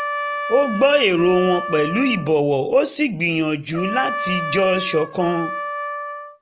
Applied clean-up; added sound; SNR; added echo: none; Trumpet; 8 dB; none.